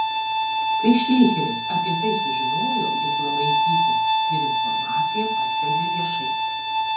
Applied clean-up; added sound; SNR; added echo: none; Bowed string instrument; -4 dB; reverberation time 0.6 s.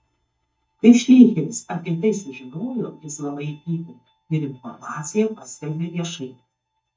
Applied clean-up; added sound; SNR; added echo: neural mask model DeepFilterNet 3.